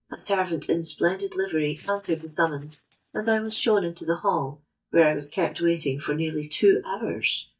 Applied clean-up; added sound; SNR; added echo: neural mask model DeepFilterNet 3.